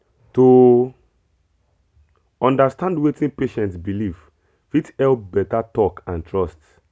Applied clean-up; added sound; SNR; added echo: none; none; none; none.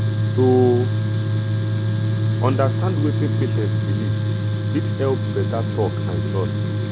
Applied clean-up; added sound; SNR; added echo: none; Tools; -4 dB; none.